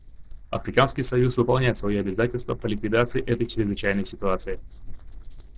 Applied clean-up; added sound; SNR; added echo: neural separator model SepFormer DNS4.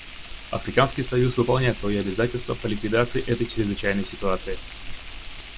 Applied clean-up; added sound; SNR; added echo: none; Frying (food); 17 dB; none.